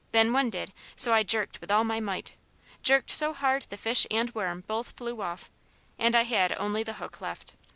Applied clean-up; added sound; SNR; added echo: none; none; none; none.